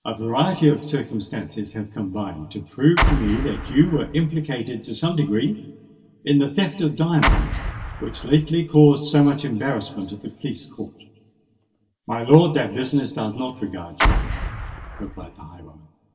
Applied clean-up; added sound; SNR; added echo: none; Explosion; 1 dB; reverberation time 1.6 s.